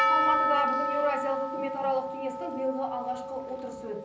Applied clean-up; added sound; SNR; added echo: none; Percussion; -2 dB; reverberation time 0.6 s.